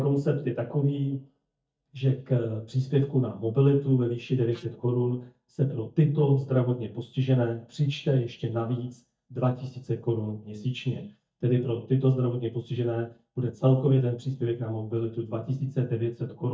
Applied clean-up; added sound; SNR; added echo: neural mask model DeepFilterNet 3.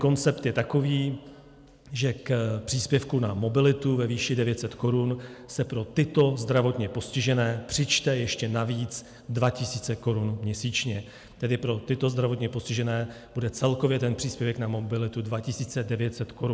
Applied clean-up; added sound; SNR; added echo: none; none; none; none.